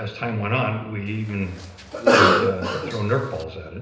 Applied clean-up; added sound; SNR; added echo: none; Cough; -5 dB; reverberation time 0.9 s.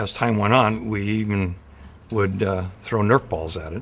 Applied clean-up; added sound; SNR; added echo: none; none; none; none.